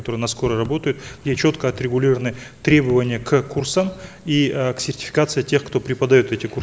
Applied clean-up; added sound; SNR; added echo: none; Raindrop / Drip; 19 dB; none.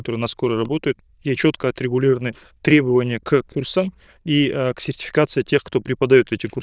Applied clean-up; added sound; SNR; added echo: neural diffusion model UNIVERSE++.